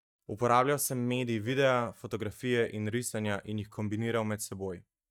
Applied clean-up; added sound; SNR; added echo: neural mask model DeepFilterNet 3.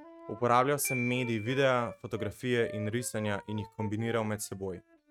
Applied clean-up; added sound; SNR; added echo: neural mask model RNNoise.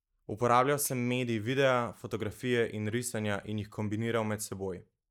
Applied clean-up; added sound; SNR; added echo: neural mask model Resemble Enhance denoiser.